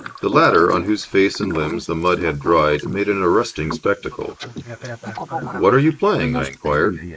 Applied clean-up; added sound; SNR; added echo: neural mask model Resemble Enhance denoiser.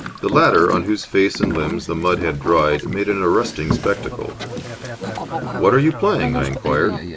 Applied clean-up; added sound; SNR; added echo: none; Boat, Water vehicle; 8 dB; none.